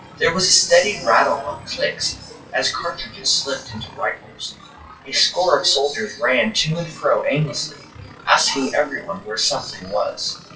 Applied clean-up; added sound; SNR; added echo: classical method WPE with log-MMSE.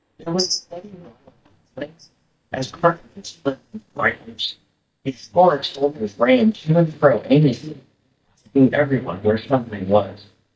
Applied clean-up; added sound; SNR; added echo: neural mask model DeepFilterNet 3.